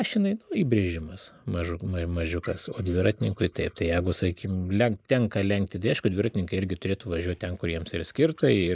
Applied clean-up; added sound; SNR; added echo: neural mask model Resemble Enhance denoiser.